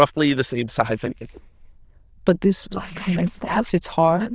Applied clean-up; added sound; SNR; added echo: neural diffusion model UNIVERSE++.